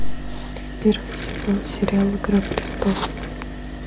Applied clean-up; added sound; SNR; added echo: none; Gurgling; 14 dB; none.